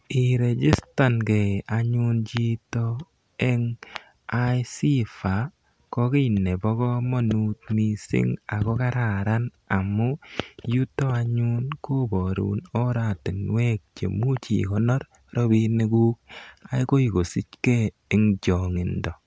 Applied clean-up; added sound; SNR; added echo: none; none; none; none.